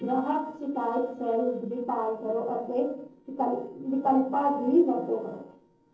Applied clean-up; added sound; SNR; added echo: neural separator model SepFormer DNS4.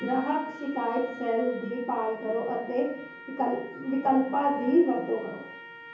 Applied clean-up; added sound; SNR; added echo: none; Trumpet; 17 dB; reverberation time 0.7 s.